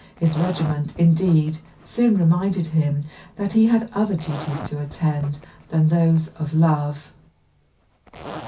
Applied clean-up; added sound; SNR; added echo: none; Zipper (clothing); 18 dB; reverberation time 0.3 s.